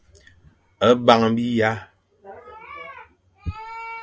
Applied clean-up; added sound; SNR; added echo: none; none; none; none.